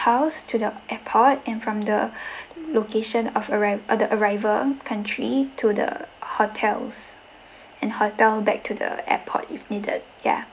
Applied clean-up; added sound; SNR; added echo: none; none; none; none.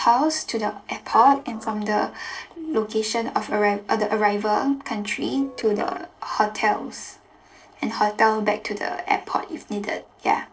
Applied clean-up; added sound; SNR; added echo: neural separator model SepFormer DNS4.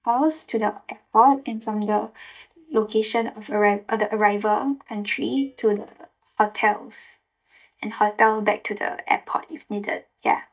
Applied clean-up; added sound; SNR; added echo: neural mask model DeepFilterNet 3.